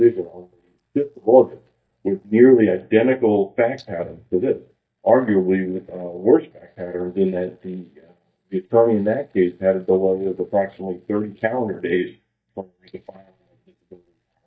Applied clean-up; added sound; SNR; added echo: neural mask model DeepFilterNet 3.